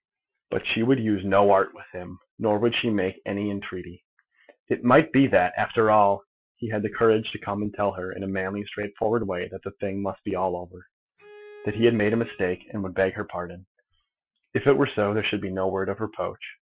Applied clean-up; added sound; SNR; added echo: classical method Wiener filter.